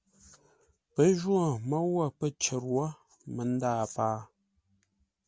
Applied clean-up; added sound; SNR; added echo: none; none; none; none.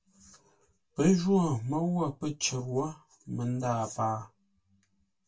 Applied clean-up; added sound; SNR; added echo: none; none; none; reverberation time 0.1 s.